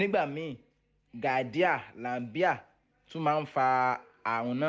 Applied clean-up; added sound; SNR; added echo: none; none; none; none.